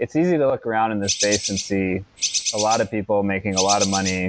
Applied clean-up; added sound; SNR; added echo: none; Bird; 4 dB; none.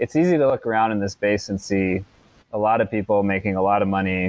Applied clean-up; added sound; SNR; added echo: none; none; none; none.